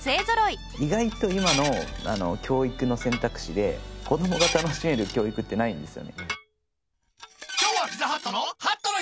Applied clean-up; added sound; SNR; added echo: none; Dishes, pots, and pans; 8 dB; none.